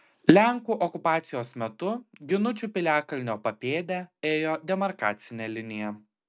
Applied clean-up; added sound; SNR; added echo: none; none; none; none.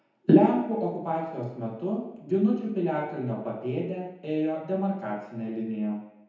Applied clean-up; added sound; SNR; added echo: none; none; none; reverberation time 1.0 s.